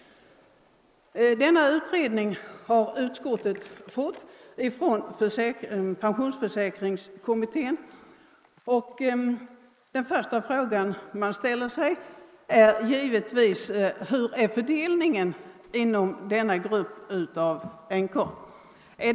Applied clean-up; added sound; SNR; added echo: neural mask model Resemble Enhance denoiser.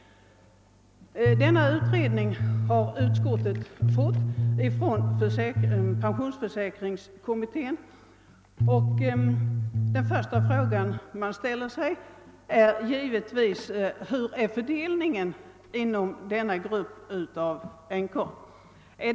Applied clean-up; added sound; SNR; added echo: none; Bass guitar; -4 dB; none.